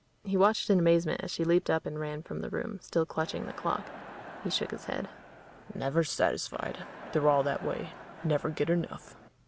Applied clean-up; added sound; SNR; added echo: none; Crowd; 15 dB; none.